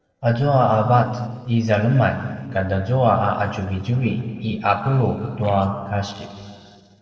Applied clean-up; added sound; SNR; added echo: neural separator model SepFormer DNS4.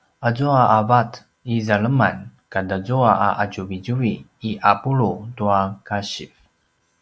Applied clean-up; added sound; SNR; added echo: none; none; none; none.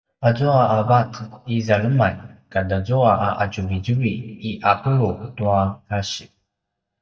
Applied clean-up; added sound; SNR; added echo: neural mask model DeepFilterNet 3.